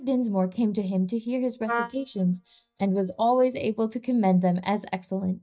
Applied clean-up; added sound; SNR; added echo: neural mask model DeepFilterNet 3.